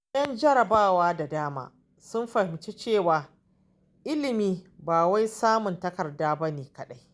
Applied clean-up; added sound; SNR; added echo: none; none; none; none.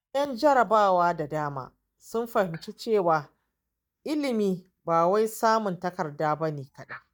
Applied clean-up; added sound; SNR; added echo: neural mask model DeepFilterNet 3.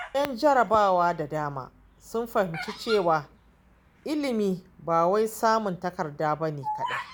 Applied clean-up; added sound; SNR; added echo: none; Bird vocalization, bird call, bird song; 14 dB; none.